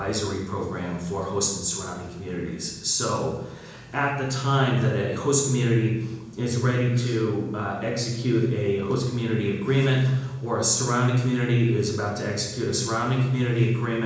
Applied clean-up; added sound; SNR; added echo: none; none; none; reverberation time 1.0 s.